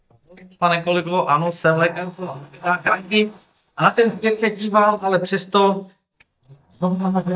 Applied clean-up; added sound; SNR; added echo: neural mask model DeepFilterNet 3.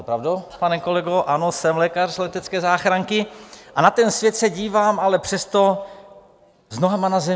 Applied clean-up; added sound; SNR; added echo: none; none; none; none.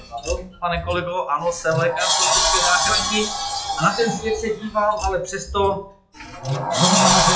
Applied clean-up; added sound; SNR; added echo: classical method WPE with log-MMSE.